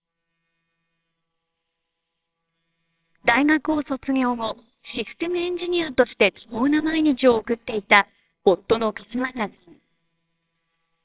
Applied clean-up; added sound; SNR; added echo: neural separator model SepFormer WHAMR!.